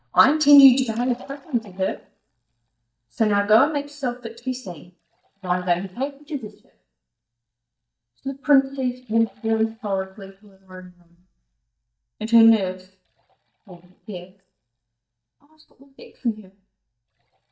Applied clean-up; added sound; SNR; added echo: neural mask model DeepFilterNet 3.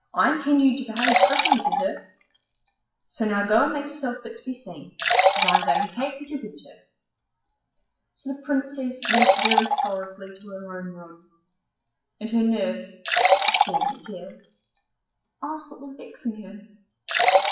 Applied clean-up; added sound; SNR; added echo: classical method WPE with log-MMSE.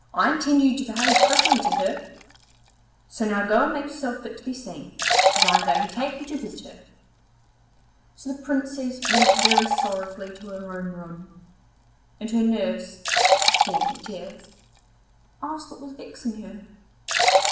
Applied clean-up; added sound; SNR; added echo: none; Liquid; -3 dB; reverberation time 0.7 s.